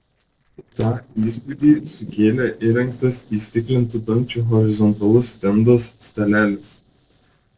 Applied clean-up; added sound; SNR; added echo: neural separator model SepFormer DNS4.